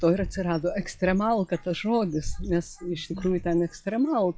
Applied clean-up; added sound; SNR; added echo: classical method log-MMSE.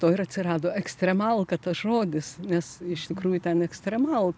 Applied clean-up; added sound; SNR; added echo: none; none; none; none.